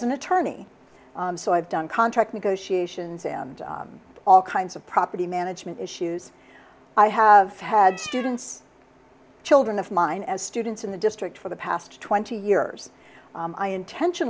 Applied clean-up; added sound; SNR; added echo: none; Cat; 15 dB; none.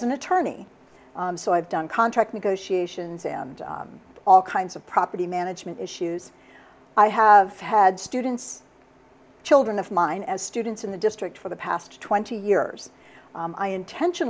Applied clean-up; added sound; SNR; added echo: none; none; none; none.